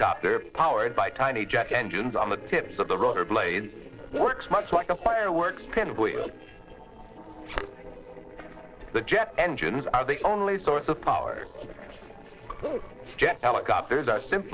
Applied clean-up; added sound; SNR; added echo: neural separator model SepFormer DNS4.